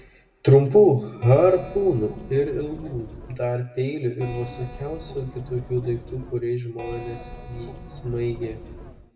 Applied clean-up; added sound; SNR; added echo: none; Keyboard (musical); 15 dB; reverberation time 1.2 s.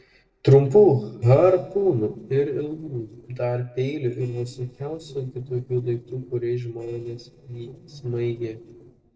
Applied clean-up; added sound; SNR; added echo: neural separator model SepFormer DNS4.